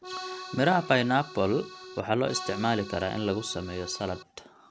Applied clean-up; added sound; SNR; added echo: none; Accordion; 13 dB; none.